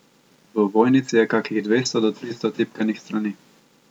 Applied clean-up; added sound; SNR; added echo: none; none; none; none.